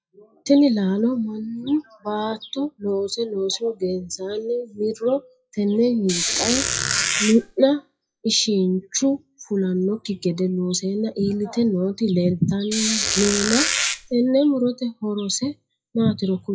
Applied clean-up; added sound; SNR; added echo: classical method WPE with log-MMSE.